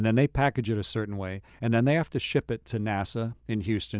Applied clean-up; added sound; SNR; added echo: none; none; none; none.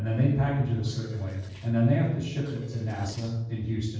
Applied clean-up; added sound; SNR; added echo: neural separator model SepFormer DNS4.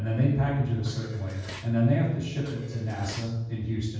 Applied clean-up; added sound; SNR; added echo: none; Dishes, pots, and pans; 20 dB; reverberation time 1.2 s.